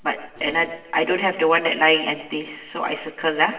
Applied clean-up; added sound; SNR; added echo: none; none; none; reverberation time 0.9 s.